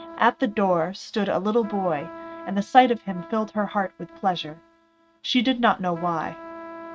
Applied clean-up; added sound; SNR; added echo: neural mask model RNNoise.